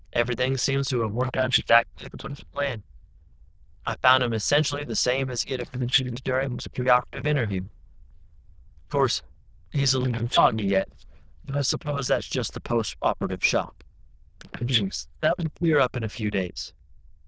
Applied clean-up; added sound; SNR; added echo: neural diffusion model UNIVERSE++.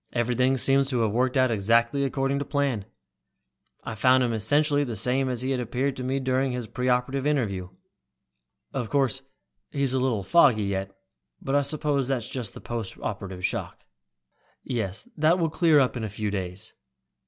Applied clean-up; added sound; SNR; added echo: none; none; none; none.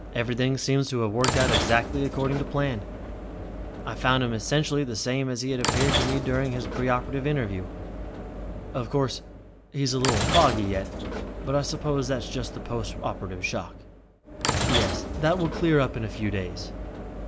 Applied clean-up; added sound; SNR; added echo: none; Sliding door / Train; 4 dB; none.